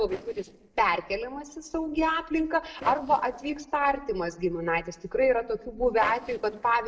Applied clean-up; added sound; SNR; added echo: neural separator model SepFormer DNS4.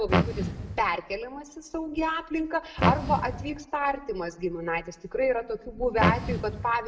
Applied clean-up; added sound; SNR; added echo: none; Fart; -2 dB; reverberation time 0.8 s.